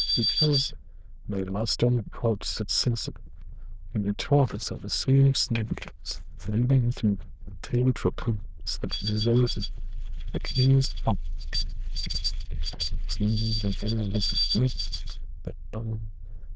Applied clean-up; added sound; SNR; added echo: neural diffusion model UNIVERSE++.